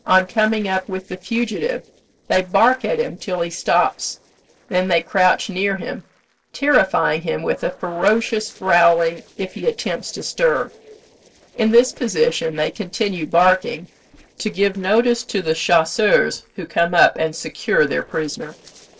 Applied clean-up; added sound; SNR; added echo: neural separator model SepFormer DNS4.